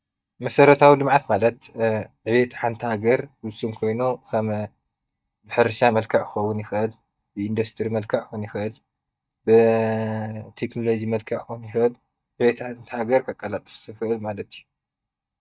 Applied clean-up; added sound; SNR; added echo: neural mask model DeepFilterNet 3.